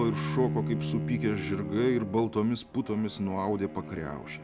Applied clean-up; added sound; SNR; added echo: none; Bowed string instrument; 6 dB; none.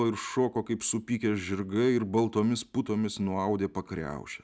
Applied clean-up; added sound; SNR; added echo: none; none; none; none.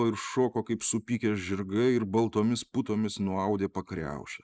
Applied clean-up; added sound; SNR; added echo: neural mask model Resemble Enhance denoiser.